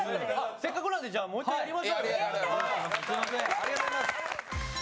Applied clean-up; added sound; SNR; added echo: none; none; none; none.